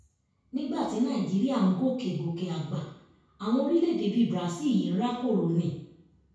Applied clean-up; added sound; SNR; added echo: none; none; none; reverberation time 0.6 s.